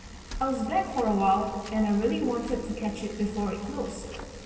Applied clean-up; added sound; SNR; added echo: none; Bicycle; 13 dB; reverberation time 2.4 s.